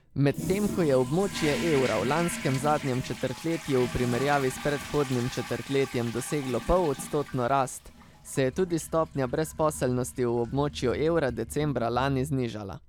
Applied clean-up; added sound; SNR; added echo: none; Toilet flush; 12 dB; none.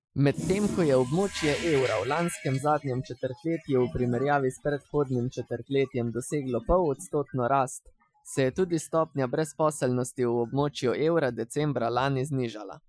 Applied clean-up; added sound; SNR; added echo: classical method Wiener filter.